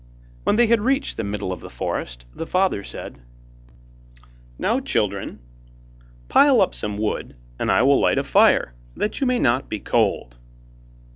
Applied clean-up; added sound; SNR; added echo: none; none; none; none.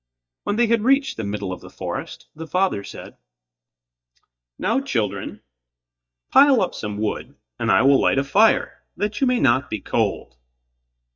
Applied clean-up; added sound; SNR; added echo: neural mask model DeepFilterNet 3.